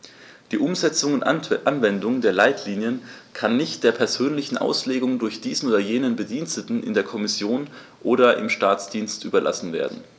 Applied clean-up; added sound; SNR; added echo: none; none; none; none.